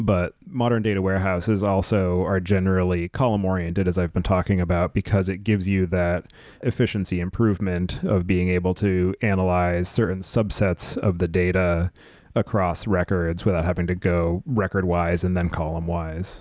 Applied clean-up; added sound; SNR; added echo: none; none; none; none.